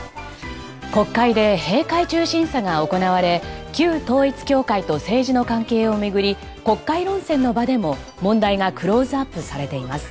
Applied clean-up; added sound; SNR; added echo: none; none; none; none.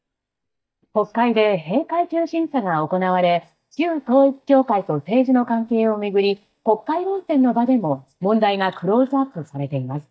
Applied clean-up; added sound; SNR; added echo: neural mask model DeepFilterNet 3.